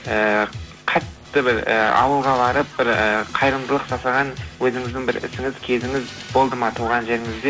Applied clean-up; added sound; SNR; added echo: none; none; none; none.